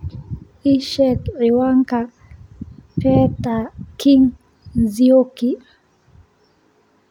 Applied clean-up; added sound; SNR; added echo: none; none; none; none.